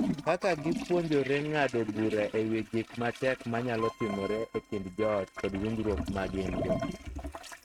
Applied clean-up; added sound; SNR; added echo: neural mask model RNNoise.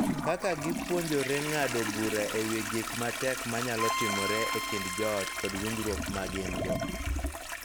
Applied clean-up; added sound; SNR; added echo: none; Toilet flush + Bowed string instrument; 0 dB; none.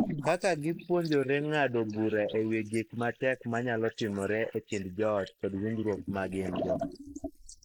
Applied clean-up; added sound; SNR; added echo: neural mask model Resemble Enhance denoiser.